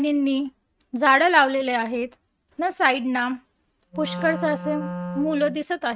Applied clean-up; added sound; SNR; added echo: neural mask model RNNoise.